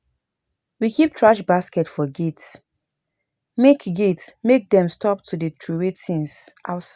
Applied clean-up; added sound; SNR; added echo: none; none; none; none.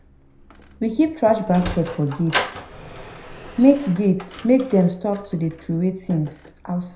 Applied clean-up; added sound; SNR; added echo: none; Sliding door; 13 dB; reverberation time 0.5 s.